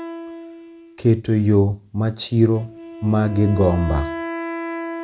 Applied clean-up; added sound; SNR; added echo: none; Wind instrument, woodwind instrument; 11 dB; none.